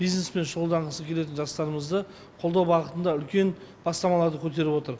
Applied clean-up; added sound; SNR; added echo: none; none; none; none.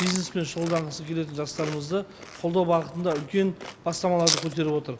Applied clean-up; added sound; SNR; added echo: none; Chewing, mastication; 9 dB; none.